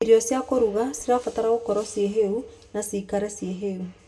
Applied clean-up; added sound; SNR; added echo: none; none; none; none.